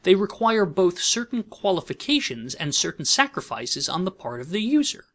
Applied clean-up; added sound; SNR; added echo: none; none; none; none.